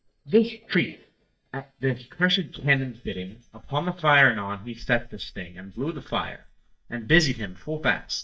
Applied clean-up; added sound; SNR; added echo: neural mask model DeepFilterNet 3.